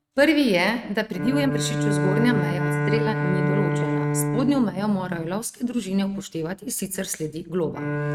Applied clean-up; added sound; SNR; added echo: neural mask model RNNoise.